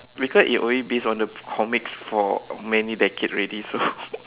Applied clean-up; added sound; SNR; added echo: none; none; none; none.